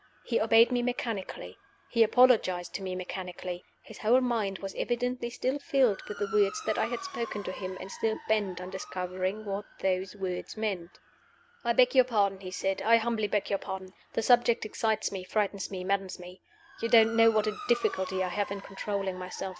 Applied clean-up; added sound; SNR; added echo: none; Motor vehicle (road) / Siren; 19 dB; none.